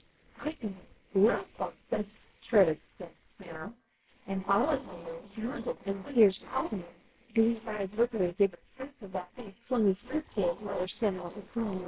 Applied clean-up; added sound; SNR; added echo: neural separator model SepFormer WHAMR!.